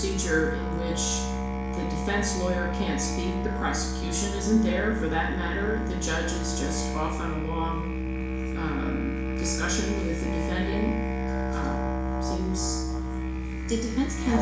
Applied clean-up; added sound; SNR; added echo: none; Musical instrument; -1 dB; reverberation time 0.7 s.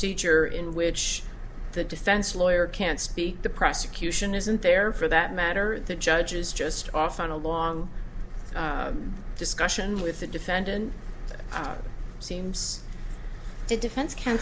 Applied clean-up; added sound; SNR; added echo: none; none; none; none.